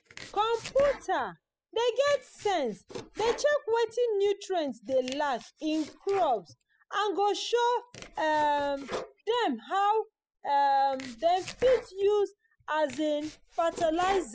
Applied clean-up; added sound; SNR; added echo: classical method spectral subtraction.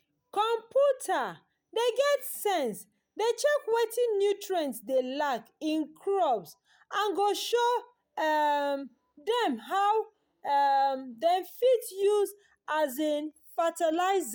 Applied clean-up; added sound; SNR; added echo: none; none; none; none.